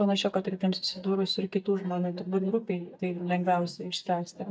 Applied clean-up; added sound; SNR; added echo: neural mask model DeepFilterNet 3.